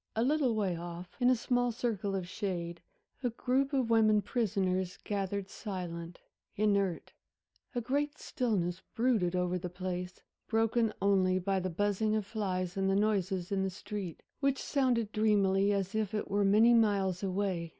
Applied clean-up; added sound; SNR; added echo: none; none; none; none.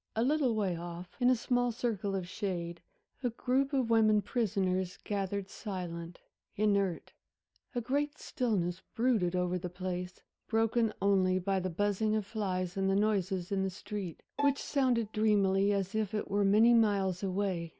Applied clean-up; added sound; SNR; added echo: none; Bowed string instrument; 11 dB; none.